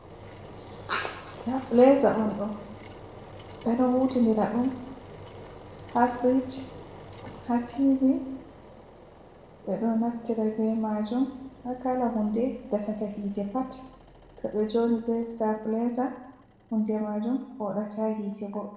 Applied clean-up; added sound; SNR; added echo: none; Engine; 19 dB; reverberation time 0.9 s.